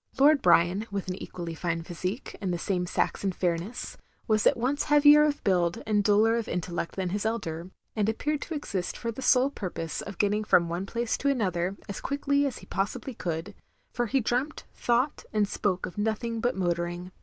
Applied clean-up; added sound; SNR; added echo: none; none; none; none.